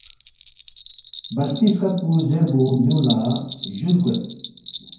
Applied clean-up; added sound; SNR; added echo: none; Bell; 16 dB; reverberation time 0.9 s.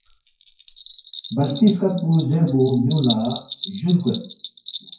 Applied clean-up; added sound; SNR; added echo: classical method WPE with log-MMSE.